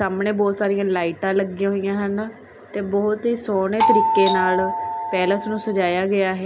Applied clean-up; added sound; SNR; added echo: none; Doorbell; 0 dB; none.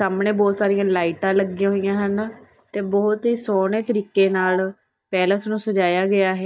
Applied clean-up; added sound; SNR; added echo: neural mask model DeepFilterNet 3.